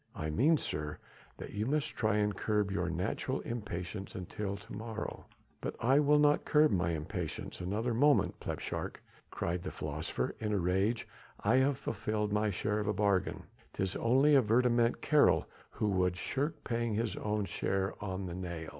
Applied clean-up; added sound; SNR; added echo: none; none; none; none.